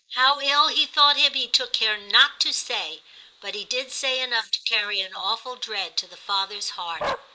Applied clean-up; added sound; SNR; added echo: neural mask model Resemble Enhance denoiser.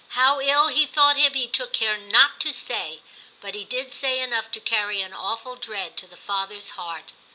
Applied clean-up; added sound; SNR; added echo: none; none; none; none.